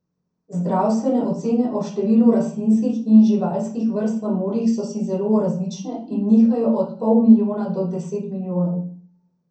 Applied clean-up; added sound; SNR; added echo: none; none; none; reverberation time 0.6 s.